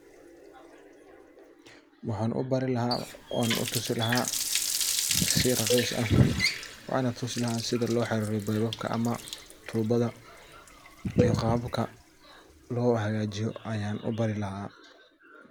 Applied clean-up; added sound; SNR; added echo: none; Cowbell + Water tap, faucet; 6 dB; none.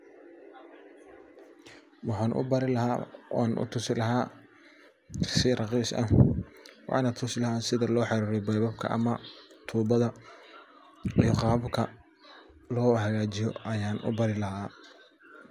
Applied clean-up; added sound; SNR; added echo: none; none; none; none.